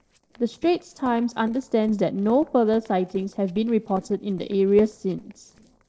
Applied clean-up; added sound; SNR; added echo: neural separator model SepFormer DNS4.